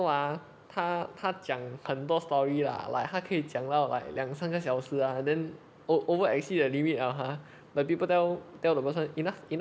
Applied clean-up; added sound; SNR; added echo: none; none; none; none.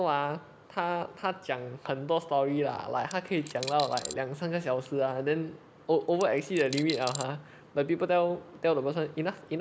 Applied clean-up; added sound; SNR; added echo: none; Coin (dropping); 11 dB; none.